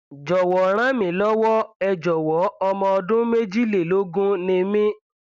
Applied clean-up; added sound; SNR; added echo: none; none; none; none.